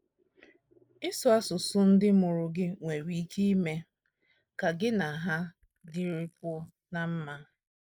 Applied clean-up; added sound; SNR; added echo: neural mask model Resemble Enhance denoiser.